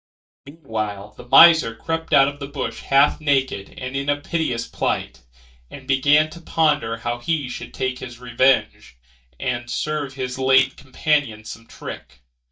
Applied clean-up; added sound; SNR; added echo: neural mask model DeepFilterNet 3.